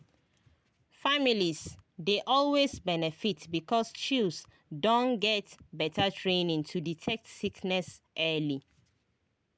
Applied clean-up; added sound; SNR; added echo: none; none; none; none.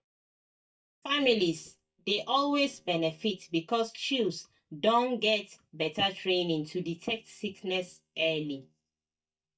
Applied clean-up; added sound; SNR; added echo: neural mask model DeepFilterNet 3.